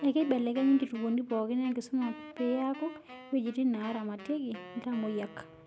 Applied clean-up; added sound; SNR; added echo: none; Wind instrument, woodwind instrument; 17 dB; none.